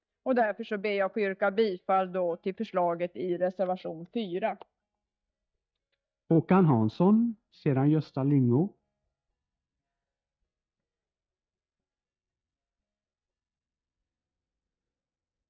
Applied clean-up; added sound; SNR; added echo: neural mask model DeepFilterNet 3.